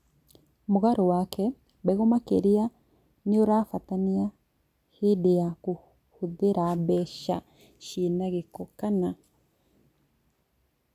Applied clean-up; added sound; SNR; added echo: none; none; none; none.